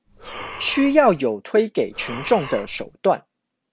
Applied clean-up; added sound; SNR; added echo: none; Breathing; 13 dB; none.